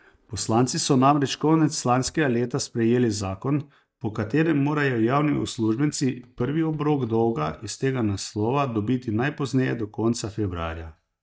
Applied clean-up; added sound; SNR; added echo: neural mask model DeepFilterNet 3.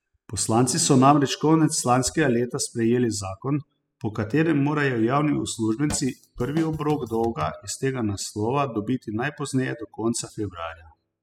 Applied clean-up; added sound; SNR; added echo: classical method spectral subtraction.